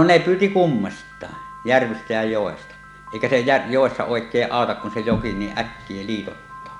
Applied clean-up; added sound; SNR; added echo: none; Piano; 19 dB; none.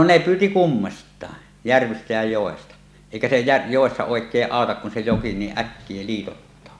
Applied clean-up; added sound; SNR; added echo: none; none; none; none.